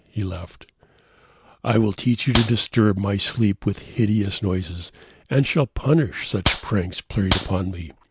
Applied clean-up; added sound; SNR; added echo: none; Clapping; 1 dB; none.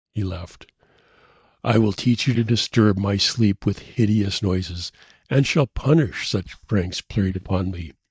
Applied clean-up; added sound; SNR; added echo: neural mask model DeepFilterNet 3.